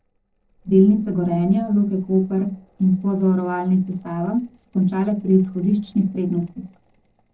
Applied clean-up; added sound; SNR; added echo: neural separator model SepFormer DNS4.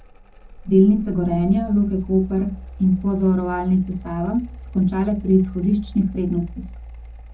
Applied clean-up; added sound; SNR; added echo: none; Mechanical fan; 15 dB; reverberation time 0.3 s.